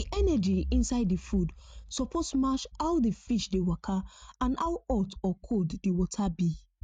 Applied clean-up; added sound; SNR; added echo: neural mask model RNNoise.